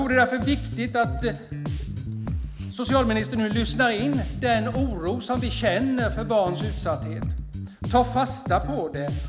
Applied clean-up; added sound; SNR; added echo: none; Bass guitar; 5 dB; none.